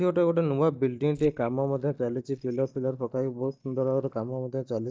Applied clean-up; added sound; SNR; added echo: neural mask model DeepFilterNet 3.